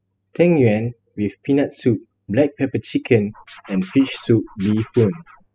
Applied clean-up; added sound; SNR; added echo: classical method spectral subtraction.